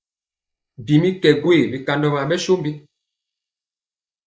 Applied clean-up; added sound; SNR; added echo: neural mask model Resemble Enhance denoiser.